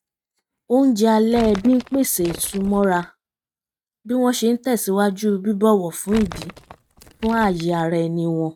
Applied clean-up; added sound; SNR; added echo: neural mask model RNNoise.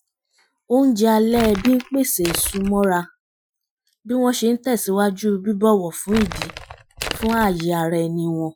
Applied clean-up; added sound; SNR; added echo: classical method Wiener filter.